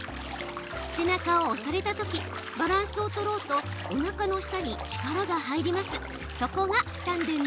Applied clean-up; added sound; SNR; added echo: none; Bathtub (filling or washing); 10 dB; none.